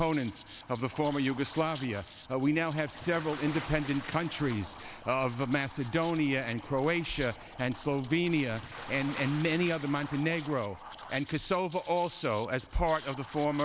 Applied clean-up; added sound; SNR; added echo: none; Bathtub (filling or washing) / Splash, splatter + Liquid; 15 dB; none.